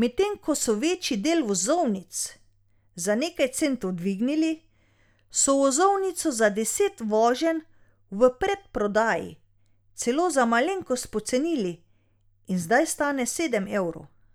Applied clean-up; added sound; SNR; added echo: none; none; none; none.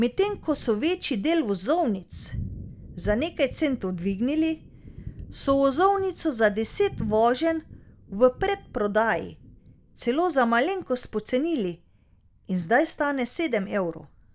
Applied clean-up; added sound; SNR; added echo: none; Thunder; 17 dB; none.